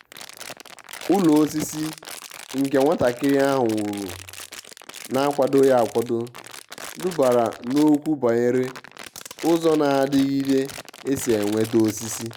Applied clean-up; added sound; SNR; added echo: none; Crumpling, crinkling; 17 dB; none.